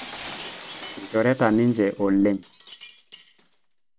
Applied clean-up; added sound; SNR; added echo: none; Shatter; 17 dB; none.